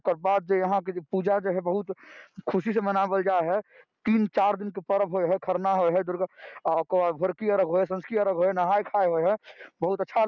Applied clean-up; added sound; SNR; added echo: none; none; none; none.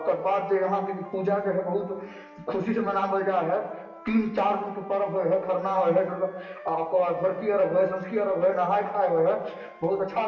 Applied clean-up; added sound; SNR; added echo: none; Wind instrument, woodwind instrument; 20 dB; reverberation time 1.0 s.